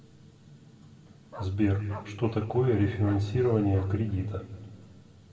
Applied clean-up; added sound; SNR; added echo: none; Bark; 20 dB; reverberation time 1.9 s.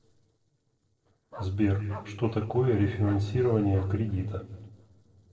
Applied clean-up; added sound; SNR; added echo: neural separator model SepFormer DNS4.